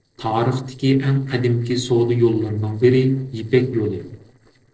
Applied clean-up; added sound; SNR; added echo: neural separator model SepFormer DNS4.